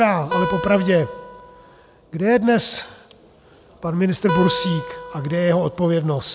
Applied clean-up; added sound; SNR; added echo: none; Acoustic guitar; 9 dB; none.